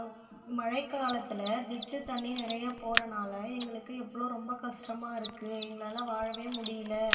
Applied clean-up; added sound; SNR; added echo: none; Mechanisms; 3 dB; reverberation time 2.2 s.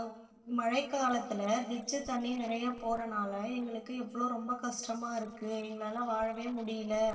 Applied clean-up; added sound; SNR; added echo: neural separator model SepFormer DNS4.